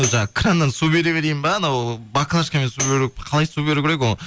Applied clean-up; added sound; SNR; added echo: none; Tambourine; 13 dB; none.